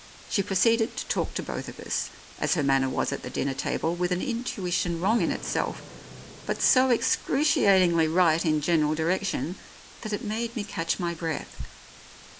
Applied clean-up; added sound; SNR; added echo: none; Thunder + Water; 19 dB; none.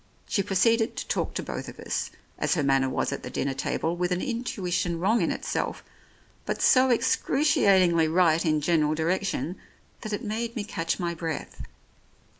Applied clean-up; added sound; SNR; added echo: none; none; none; none.